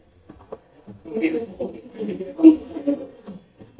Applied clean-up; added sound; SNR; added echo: neural mask model DeepFilterNet 3.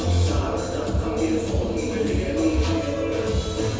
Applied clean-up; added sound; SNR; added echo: none; Bus; 10 dB; reverberation time 1.1 s.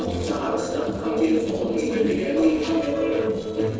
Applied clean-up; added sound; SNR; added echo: neural separator model SepFormer DNS4.